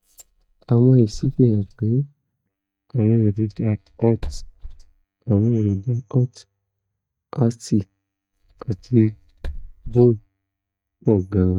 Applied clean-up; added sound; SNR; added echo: neural mask model DeepFilterNet 3.